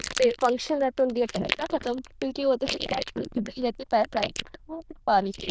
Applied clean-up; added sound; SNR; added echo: neural diffusion model UNIVERSE++.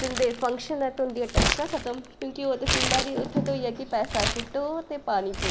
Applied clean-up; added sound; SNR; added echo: none; Crumpling, crinkling; 2 dB; none.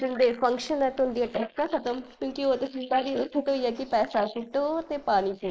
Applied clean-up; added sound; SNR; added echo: neural mask model Resemble Enhance denoiser.